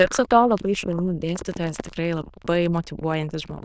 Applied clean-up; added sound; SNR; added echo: neural diffusion model UNIVERSE++.